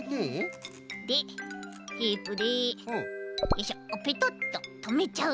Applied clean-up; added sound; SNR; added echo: none; none; none; none.